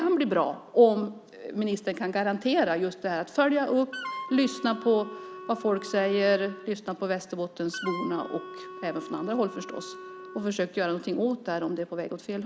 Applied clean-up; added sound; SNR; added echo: none; Wind instrument, woodwind instrument; 13 dB; none.